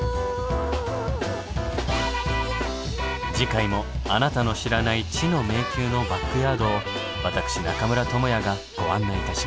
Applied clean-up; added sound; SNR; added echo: none; none; none; none.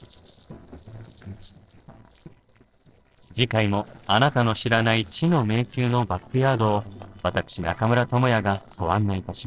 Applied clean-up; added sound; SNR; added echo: neural separator model SepFormer DNS4.